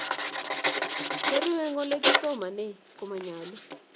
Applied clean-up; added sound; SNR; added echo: none; Writing; -3 dB; none.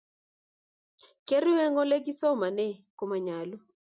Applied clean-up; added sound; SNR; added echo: none; none; none; none.